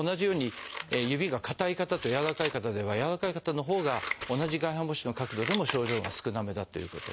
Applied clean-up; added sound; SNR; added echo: none; Scissors; 10 dB; none.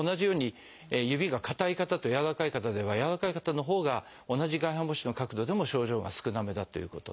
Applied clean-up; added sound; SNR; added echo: none; none; none; none.